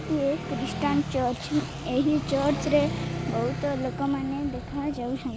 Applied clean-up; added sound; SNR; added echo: none; none; none; none.